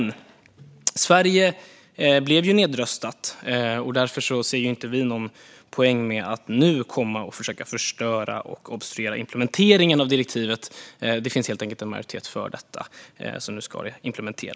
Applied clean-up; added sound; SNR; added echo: none; none; none; none.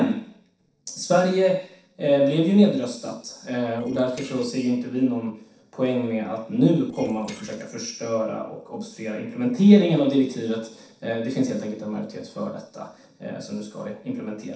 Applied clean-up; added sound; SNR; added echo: neural separator model SepFormer DNS4.